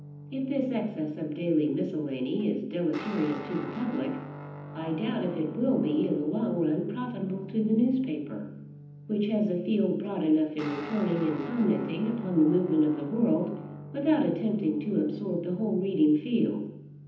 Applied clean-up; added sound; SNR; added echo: none; Guitar; 15 dB; reverberation time 0.8 s.